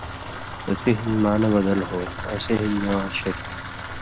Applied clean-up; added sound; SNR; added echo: none; Bathtub (filling or washing) / Water tap, faucet; 8 dB; none.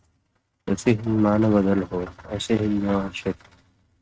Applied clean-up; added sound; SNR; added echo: neural mask model RNNoise.